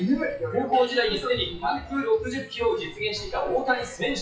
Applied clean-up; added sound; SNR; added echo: classical method WPE with log-MMSE.